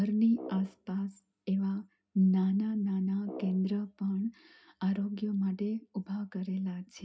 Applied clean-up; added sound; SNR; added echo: none; Brass instrument; 17 dB; reverberation time 0.3 s.